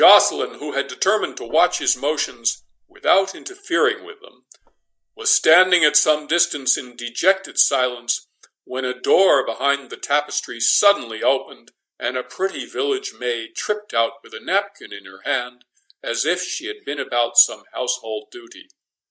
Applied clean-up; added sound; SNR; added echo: neural mask model DeepFilterNet 3.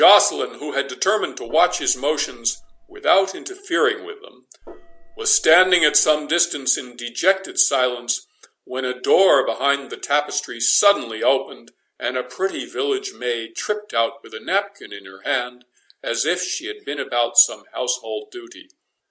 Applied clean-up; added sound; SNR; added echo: none; Gong; 19 dB; none.